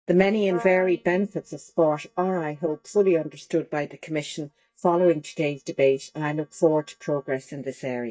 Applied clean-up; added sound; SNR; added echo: neural mask model DeepFilterNet 3.